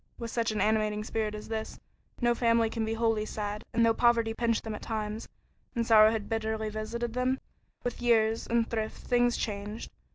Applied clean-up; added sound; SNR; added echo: none; none; none; none.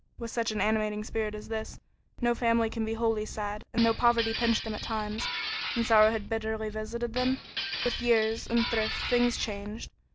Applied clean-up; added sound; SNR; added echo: none; Glass; 7 dB; none.